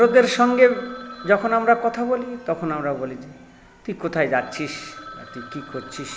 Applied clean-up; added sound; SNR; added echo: none; Telephone; 20 dB; none.